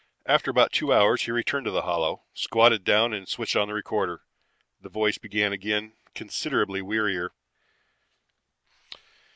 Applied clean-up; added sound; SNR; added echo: none; none; none; none.